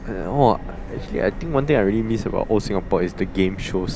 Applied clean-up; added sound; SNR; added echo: none; Subway, metro, underground; 10 dB; none.